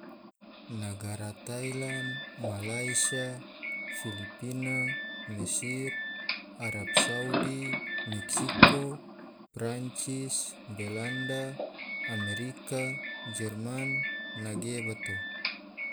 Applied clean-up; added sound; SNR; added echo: none; Doorbell; -3 dB; none.